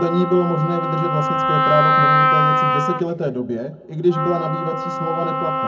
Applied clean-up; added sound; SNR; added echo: none; Wind instrument, woodwind instrument; -2 dB; reverberation time 0.3 s.